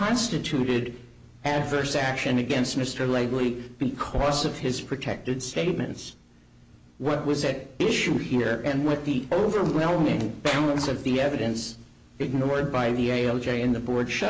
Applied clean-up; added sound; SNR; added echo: none; Clapping; 16 dB; none.